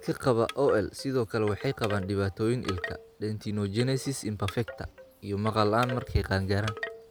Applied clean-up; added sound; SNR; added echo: none; Wind chime / Wood; 14 dB; none.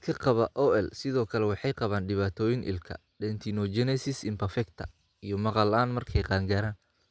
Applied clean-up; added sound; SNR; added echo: none; none; none; none.